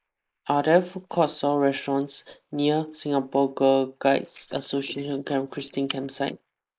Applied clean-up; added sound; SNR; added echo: neural mask model Resemble Enhance denoiser.